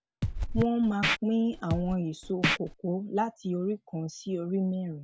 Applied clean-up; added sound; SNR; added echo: none; Scratching (performance technique); 2 dB; none.